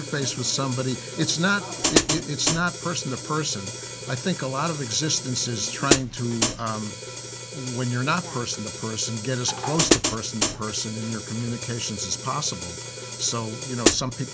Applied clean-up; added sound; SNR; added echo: none; Hi-hat; 1 dB; none.